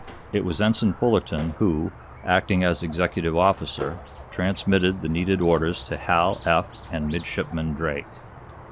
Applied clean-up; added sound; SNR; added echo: none; Squeak; 16 dB; none.